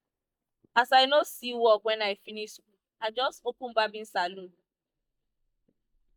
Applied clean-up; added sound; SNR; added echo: neural mask model DeepFilterNet 3.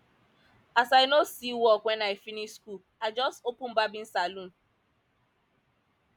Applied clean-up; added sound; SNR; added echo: none; none; none; none.